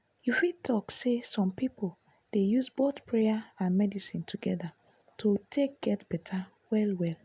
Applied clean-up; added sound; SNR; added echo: none; none; none; none.